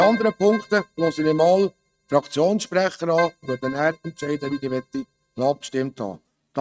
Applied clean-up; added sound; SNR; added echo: neural mask model RNNoise.